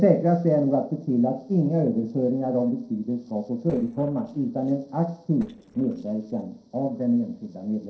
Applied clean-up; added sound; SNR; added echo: neural separator model SepFormer DNS4.